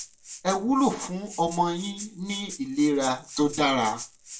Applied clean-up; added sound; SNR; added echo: none; Rattle (instrument); 15 dB; reverberation time 0.2 s.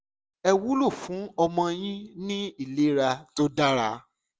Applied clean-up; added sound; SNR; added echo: none; none; none; none.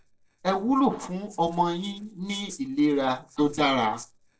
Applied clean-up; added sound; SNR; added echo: neural separator model SepFormer DNS4.